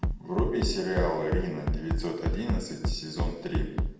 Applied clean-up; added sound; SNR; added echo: none; Bass drum; -1 dB; reverberation time 0.9 s.